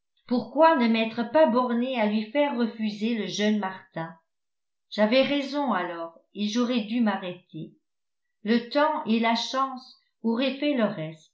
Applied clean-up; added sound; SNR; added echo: none; none; none; none.